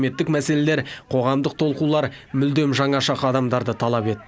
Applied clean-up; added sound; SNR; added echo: none; none; none; none.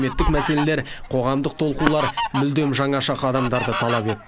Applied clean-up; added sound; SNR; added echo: none; Fowl; 6 dB; none.